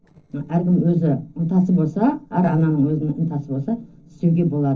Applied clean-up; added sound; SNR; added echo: neural separator model SepFormer DNS4.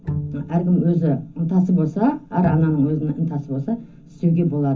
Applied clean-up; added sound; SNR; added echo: none; Bowed string instrument; 13 dB; reverberation time 0.3 s.